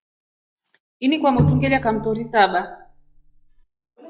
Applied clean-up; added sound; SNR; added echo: classical method log-MMSE.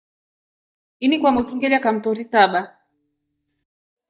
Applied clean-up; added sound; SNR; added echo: neural mask model DeepFilterNet 3.